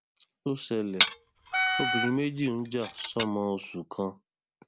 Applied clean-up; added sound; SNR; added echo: none; Glass + Wind instrument, woodwind instrument; -3 dB; none.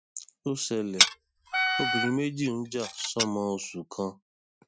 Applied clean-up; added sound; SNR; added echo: classical method Wiener filter.